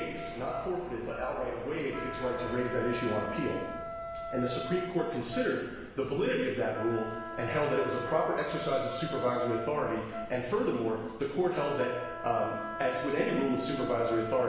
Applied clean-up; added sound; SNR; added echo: none; Wind instrument, woodwind instrument; 9 dB; reverberation time 0.9 s.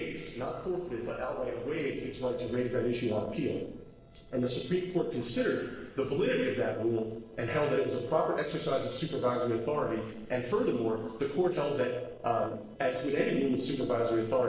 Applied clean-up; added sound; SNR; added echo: neural separator model SepFormer DNS4.